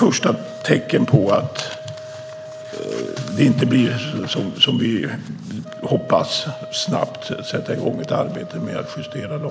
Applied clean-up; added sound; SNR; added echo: none; Wind instrument, woodwind instrument; 14 dB; none.